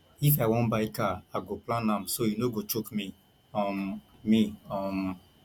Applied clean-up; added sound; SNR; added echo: none; none; none; none.